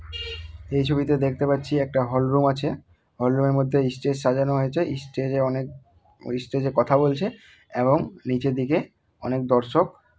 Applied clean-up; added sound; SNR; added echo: none; none; none; none.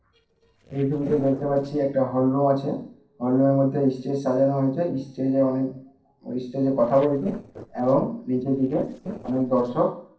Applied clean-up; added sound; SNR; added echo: neural separator model SepFormer DNS4.